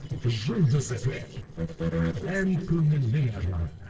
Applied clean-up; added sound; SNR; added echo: neural separator model SepFormer DNS4.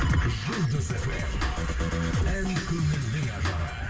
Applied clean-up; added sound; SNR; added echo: none; Drum kit; 6 dB; reverberation time 0.1 s.